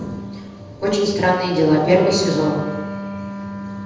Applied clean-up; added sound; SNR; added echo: none; Wind instrument, woodwind instrument; 10 dB; reverberation time 1.0 s.